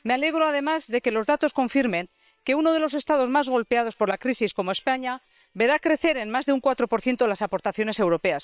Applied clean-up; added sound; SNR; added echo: neural separator model SepFormer WHAM!.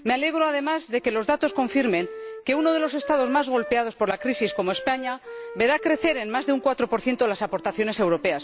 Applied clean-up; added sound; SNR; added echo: none; Wind instrument, woodwind instrument; 15 dB; none.